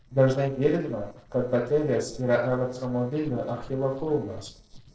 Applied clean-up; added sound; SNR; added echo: neural separator model SepFormer DNS4.